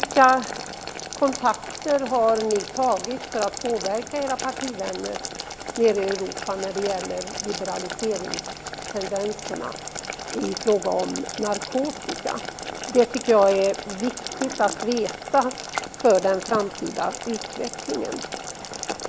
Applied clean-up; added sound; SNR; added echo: none; Boiling; 9 dB; none.